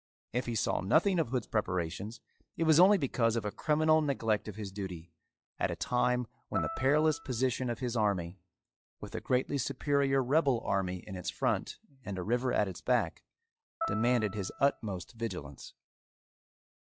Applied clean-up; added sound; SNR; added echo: classical method log-MMSE.